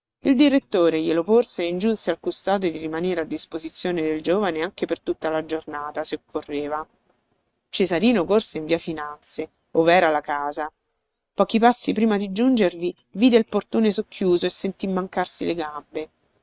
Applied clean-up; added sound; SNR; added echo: neural mask model RNNoise.